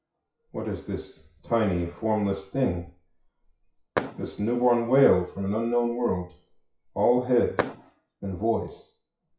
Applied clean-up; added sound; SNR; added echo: classical method WPE with log-MMSE.